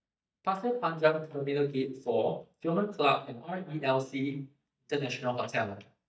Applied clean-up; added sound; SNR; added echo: neural mask model DeepFilterNet 3.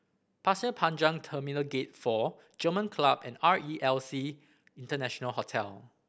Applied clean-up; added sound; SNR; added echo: none; none; none; none.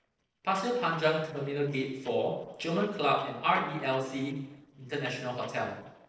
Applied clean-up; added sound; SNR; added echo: neural separator model SepFormer DNS4.